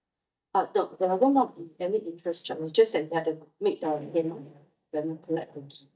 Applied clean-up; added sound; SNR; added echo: neural mask model DeepFilterNet 3.